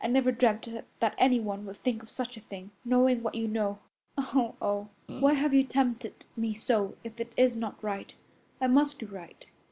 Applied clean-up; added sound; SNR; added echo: none; Fart; 11 dB; none.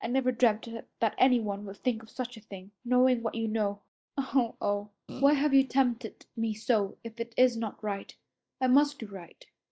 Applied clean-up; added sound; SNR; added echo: neural mask model DeepFilterNet 3.